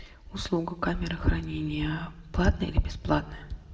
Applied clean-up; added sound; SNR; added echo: none; none; none; reverberation time 1.5 s.